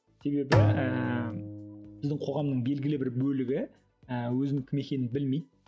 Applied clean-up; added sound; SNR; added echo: none; Bowed string instrument; 1 dB; none.